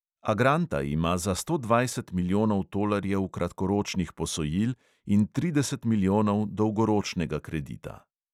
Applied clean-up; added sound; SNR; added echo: none; none; none; none.